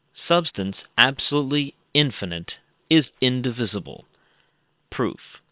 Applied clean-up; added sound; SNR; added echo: neural separator model SepFormer WHAM!.